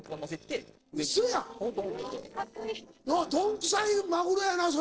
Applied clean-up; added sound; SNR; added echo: neural separator model SepFormer DNS4.